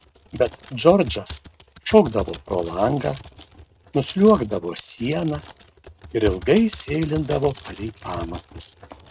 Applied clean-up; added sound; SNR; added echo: neural mask model RNNoise.